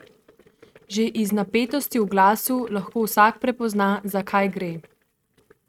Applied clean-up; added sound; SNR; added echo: neural mask model RNNoise.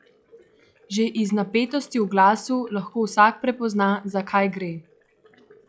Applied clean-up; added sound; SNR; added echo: classical method log-MMSE.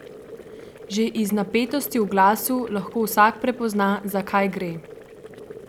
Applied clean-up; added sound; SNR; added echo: none; Boiling; 17 dB; none.